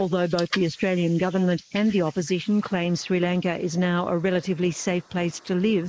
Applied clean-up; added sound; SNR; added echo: neural mask model Resemble Enhance denoiser.